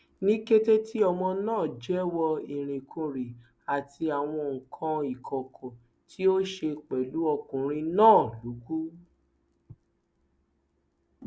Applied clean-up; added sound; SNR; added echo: none; none; none; none.